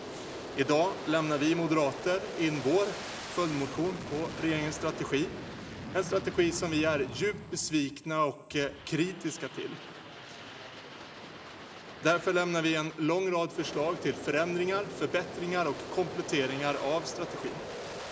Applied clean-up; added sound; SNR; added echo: none; Aircraft; 10 dB; reverberation time 2.3 s.